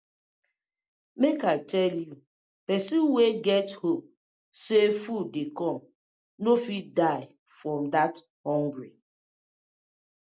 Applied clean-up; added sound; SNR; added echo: none; none; none; none.